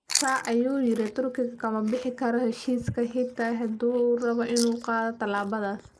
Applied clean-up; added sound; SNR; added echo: neural mask model Resemble Enhance denoiser.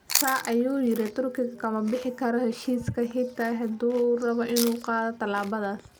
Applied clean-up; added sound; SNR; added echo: none; Chewing, mastication; 11 dB; none.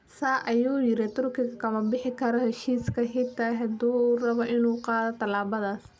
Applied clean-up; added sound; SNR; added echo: none; none; none; none.